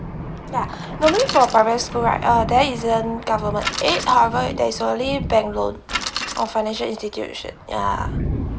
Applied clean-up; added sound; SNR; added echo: none; Bicycle + Thunder; 7 dB; none.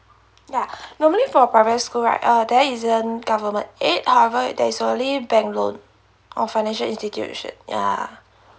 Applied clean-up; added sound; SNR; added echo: none; none; none; none.